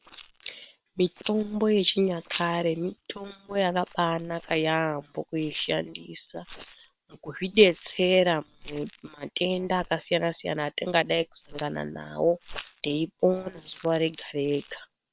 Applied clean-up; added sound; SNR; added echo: neural separator model SepFormer WHAM!.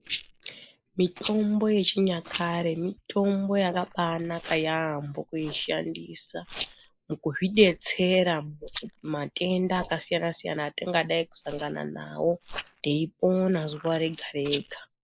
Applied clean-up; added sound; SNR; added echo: neural mask model Resemble Enhance denoiser.